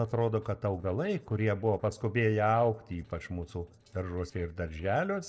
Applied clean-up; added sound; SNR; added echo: neural separator model SepFormer DNS4.